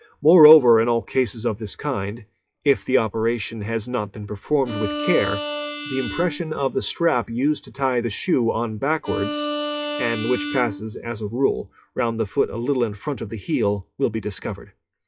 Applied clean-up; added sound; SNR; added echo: classical method WPE with log-MMSE.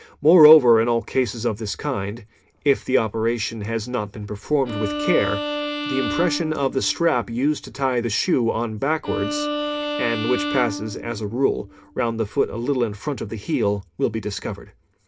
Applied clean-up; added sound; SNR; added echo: none; Bowed string instrument; 7 dB; reverberation time 0.3 s.